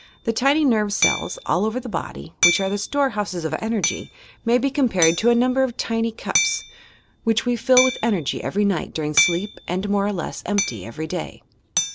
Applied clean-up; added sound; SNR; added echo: none; Hammer; 6 dB; none.